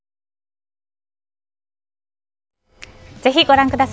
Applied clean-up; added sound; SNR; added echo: none; none; none; none.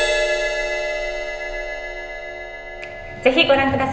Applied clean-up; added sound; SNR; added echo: none; Crash cymbal; 2 dB; reverberation time 0.9 s.